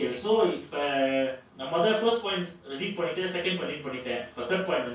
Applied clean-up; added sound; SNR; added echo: none; none; none; reverberation time 0.3 s.